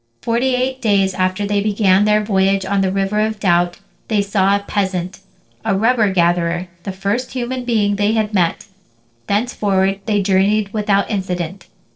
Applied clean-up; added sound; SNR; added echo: neural separator model SepFormer DNS4.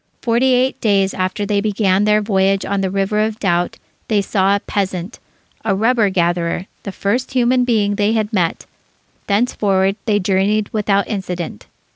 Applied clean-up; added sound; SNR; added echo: none; none; none; none.